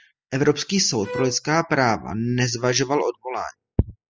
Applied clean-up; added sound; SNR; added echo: classical method spectral subtraction.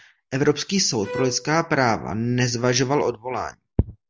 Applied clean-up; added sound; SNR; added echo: none; Bowed string instrument; 14 dB; none.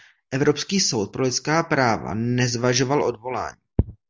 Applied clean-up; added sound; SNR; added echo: none; none; none; none.